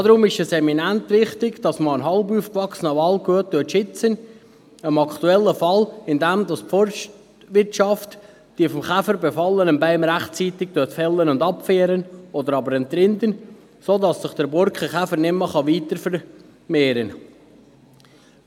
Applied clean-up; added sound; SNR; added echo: none; none; none; none.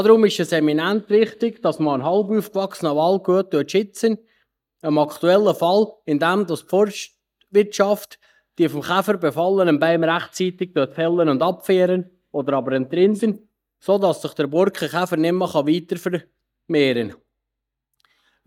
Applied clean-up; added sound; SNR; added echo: neural mask model DeepFilterNet 3.